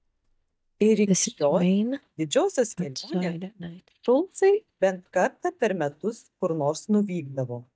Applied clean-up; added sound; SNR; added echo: neural mask model DeepFilterNet 3.